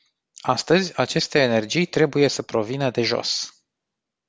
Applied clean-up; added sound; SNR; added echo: none; none; none; none.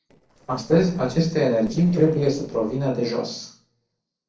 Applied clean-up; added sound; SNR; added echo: neural separator model SepFormer DNS4.